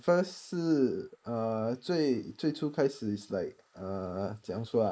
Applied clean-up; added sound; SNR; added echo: neural mask model Resemble Enhance denoiser.